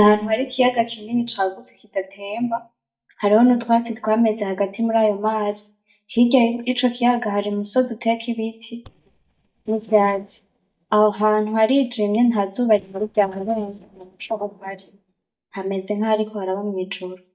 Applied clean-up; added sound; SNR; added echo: neural mask model DeepFilterNet 3.